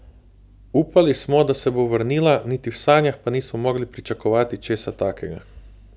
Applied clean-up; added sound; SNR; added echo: none; none; none; none.